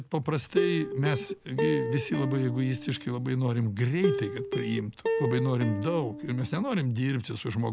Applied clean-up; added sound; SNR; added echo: none; Plucked string instrument; 4 dB; none.